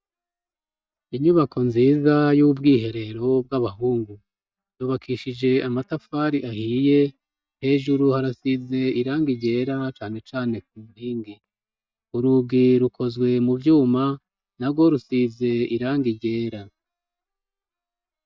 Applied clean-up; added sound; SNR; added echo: neural mask model DeepFilterNet 3.